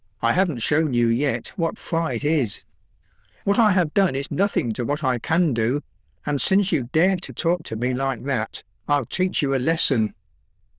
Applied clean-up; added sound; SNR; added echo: neural diffusion model UNIVERSE++.